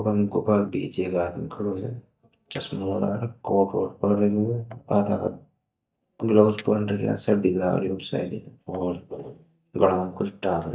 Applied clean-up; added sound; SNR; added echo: neural mask model DeepFilterNet 3.